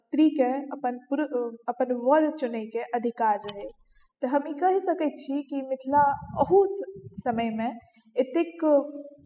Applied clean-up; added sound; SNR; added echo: classical method spectral subtraction.